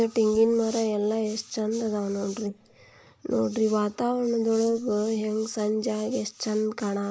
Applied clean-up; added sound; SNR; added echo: neural mask model Resemble Enhance denoiser.